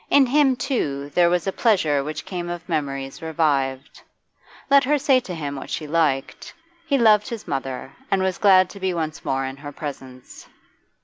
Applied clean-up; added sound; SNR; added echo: none; none; none; none.